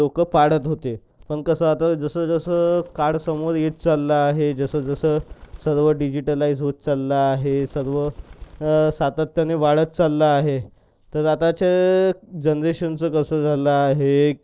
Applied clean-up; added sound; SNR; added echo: neural separator model SepFormer DNS4.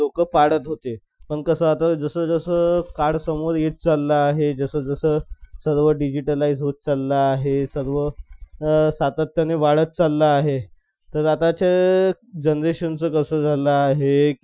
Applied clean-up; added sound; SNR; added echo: classical method Wiener filter.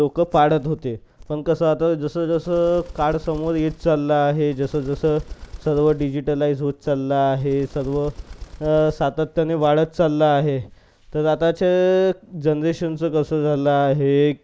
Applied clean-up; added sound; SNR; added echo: none; Bird; 17 dB; none.